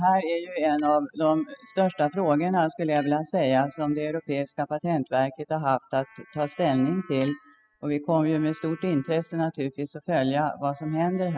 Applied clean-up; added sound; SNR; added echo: classical method spectral subtraction.